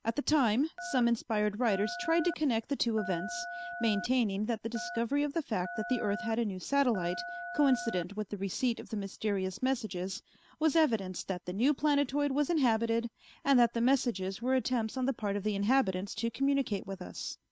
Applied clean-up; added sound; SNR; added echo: none; Telephone; 11 dB; none.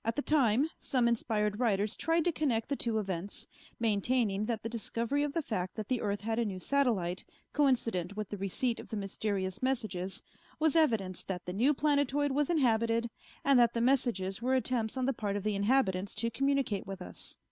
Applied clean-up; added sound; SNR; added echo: none; none; none; none.